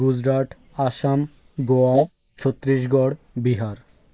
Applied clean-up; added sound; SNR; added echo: neural mask model Resemble Enhance denoiser.